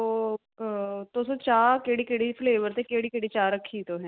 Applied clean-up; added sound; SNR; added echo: none; none; none; none.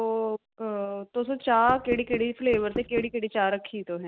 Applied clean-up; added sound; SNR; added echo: none; Knock; 9 dB; none.